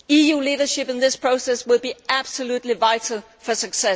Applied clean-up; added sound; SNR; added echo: none; none; none; none.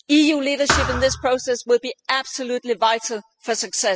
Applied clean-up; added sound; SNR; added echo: classical method spectral subtraction.